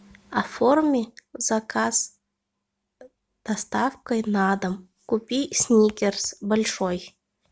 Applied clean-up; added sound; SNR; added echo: none; none; none; none.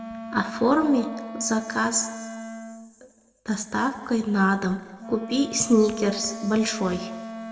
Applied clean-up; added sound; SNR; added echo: none; Wind instrument, woodwind instrument; 12 dB; reverberation time 1.6 s.